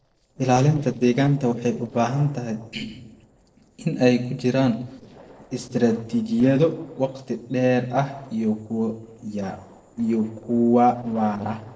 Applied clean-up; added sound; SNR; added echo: neural separator model SepFormer DNS4.